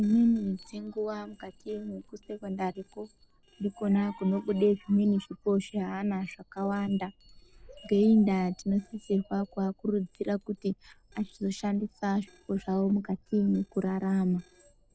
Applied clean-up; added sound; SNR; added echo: neural separator model SepFormer DNS4.